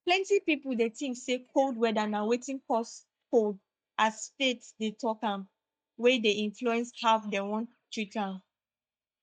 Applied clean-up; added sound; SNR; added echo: neural mask model DeepFilterNet 3.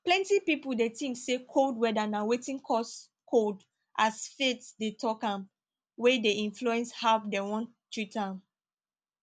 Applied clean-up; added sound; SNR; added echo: none; none; none; none.